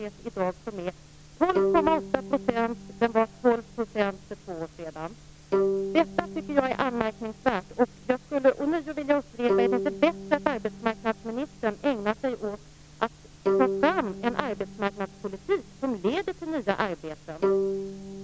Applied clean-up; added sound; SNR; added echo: none; Bowed string instrument; 5 dB; none.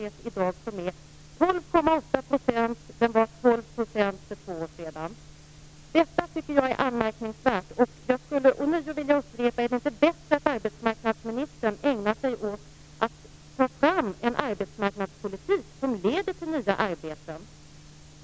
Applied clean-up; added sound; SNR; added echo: none; none; none; none.